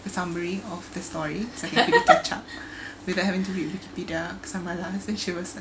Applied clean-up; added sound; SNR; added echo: none; none; none; none.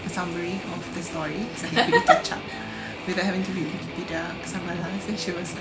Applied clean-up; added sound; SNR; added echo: none; Guitar; 8 dB; none.